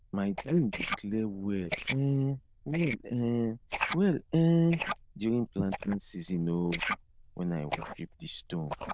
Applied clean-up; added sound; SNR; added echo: neural diffusion model UNIVERSE++.